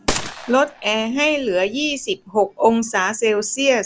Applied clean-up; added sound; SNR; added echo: none; Gunshot, gunfire; 11 dB; none.